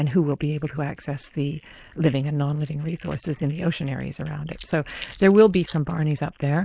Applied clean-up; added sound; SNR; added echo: neural mask model Resemble Enhance denoiser.